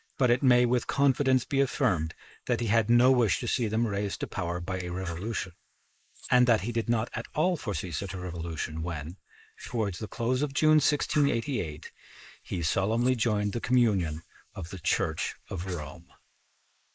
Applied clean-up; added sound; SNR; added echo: neural mask model Resemble Enhance denoiser.